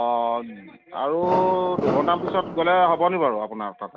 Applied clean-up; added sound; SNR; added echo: none; Fireworks; 6 dB; none.